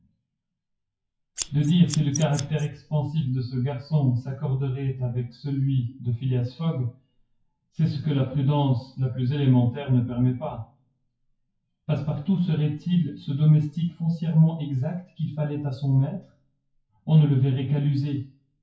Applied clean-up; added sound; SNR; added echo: classical method WPE with log-MMSE.